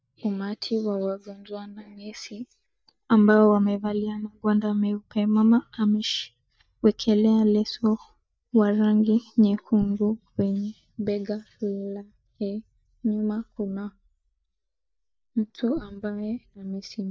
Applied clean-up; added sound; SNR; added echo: neural mask model DeepFilterNet 3.